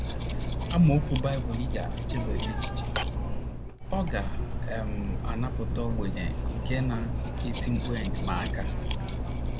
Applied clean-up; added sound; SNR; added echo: none; Cutlery, silverware; -2 dB; none.